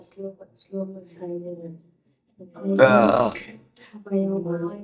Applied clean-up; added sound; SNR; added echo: neural mask model DeepFilterNet 3.